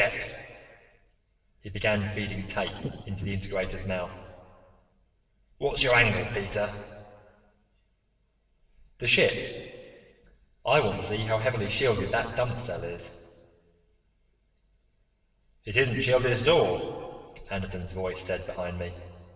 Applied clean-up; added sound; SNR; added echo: neural separator model SepFormer DNS4.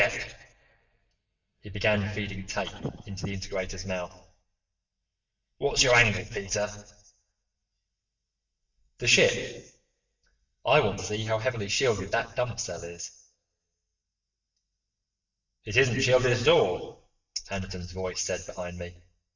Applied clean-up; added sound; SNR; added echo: neural mask model DeepFilterNet 3.